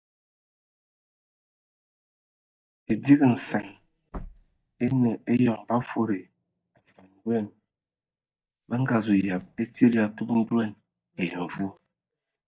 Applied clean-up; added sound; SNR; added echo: neural mask model DeepFilterNet 3.